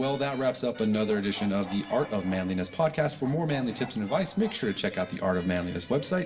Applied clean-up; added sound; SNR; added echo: none; Bark; 18 dB; reverberation time 0.7 s.